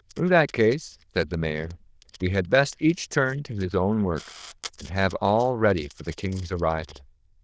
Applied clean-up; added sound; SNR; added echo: neural diffusion model UNIVERSE++.